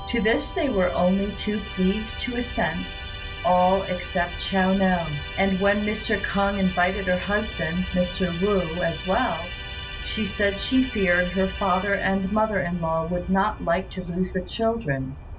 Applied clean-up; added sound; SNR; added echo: none; Bird vocalization, bird call, bird song + Musical instrument; 10 dB; none.